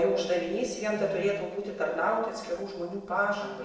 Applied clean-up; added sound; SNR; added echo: neural separator model SepFormer DNS4.